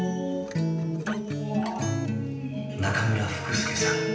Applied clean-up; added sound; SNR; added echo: none; Acoustic guitar; -1 dB; reverberation time 0.9 s.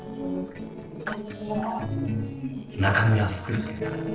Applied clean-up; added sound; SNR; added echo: neural separator model SepFormer DNS4.